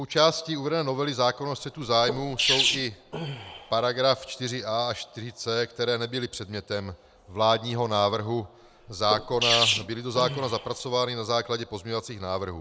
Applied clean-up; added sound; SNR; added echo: none; Sneeze; 4 dB; none.